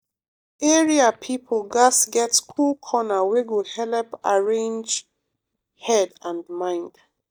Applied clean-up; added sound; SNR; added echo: neural mask model DeepFilterNet 3.